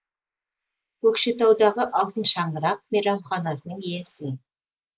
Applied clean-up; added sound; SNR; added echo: neural mask model Resemble Enhance denoiser.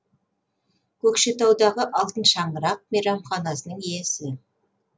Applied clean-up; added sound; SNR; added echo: none; none; none; none.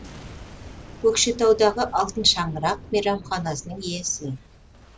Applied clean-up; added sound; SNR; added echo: none; Boom; 17 dB; none.